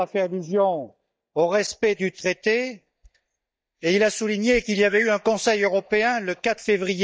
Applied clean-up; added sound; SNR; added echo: neural mask model DeepFilterNet 3.